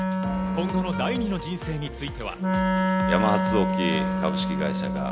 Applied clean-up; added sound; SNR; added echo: none; Wind instrument, woodwind instrument; -3 dB; none.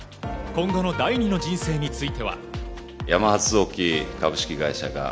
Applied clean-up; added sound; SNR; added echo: none; none; none; none.